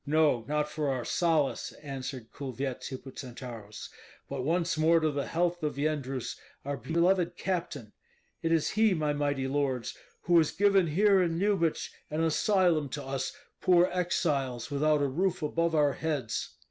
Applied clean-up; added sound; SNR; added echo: none; none; none; none.